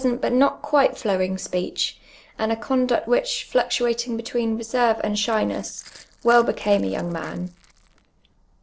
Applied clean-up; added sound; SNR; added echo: neural separator model SepFormer DNS4.